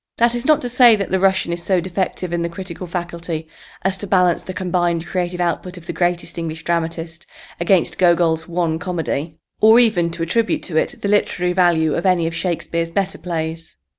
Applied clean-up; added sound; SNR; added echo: none; none; none; none.